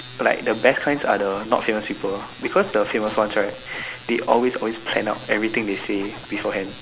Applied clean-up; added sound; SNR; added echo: none; Scratching (performance technique); 20 dB; none.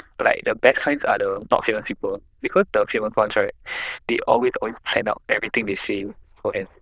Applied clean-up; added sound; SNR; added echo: neural diffusion model UNIVERSE++.